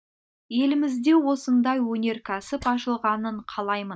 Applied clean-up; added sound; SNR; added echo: neural mask model DeepFilterNet 3.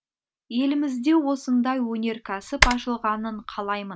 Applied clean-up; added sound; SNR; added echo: none; Typing; 2 dB; none.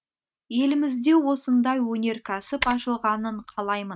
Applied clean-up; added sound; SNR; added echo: neural mask model RNNoise.